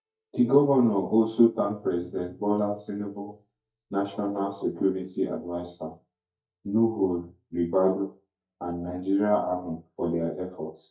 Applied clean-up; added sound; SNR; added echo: neural mask model DeepFilterNet 3.